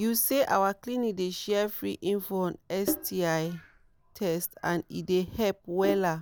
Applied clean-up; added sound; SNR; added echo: none; Sink (filling or washing); 13 dB; none.